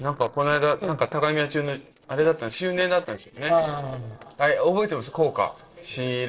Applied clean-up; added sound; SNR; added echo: neural separator model SepFormer DNS4.